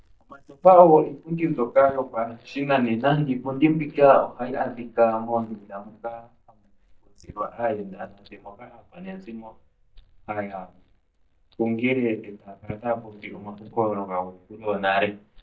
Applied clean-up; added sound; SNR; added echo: neural mask model DeepFilterNet 3.